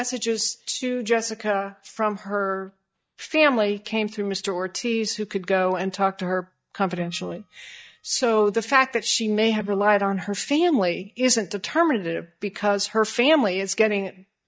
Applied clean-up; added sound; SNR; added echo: neural mask model DeepFilterNet 3.